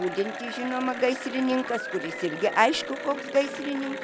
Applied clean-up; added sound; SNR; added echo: none; Applause / Cheering; 8 dB; none.